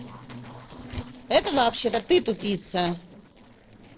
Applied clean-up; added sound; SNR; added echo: neural separator model SepFormer DNS4.